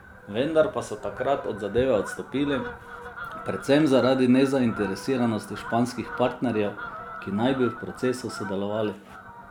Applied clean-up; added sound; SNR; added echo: none; Fowl; 14 dB; none.